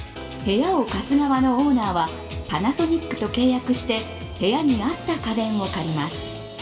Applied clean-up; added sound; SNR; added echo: none; none; none; reverberation time 2.7 s.